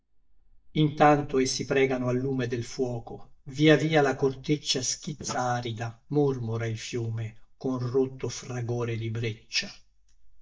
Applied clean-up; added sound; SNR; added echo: neural mask model DeepFilterNet 3.